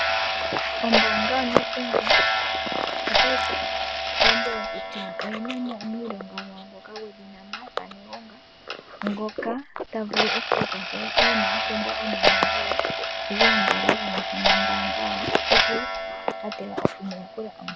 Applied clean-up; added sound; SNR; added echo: none; Clock; -4 dB; none.